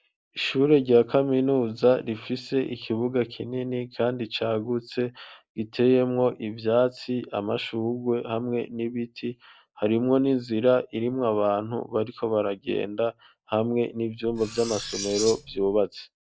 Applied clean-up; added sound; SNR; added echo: none; Cutlery, silverware; 11 dB; none.